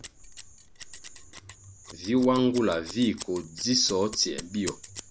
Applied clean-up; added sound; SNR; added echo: none; Scissors; 16 dB; none.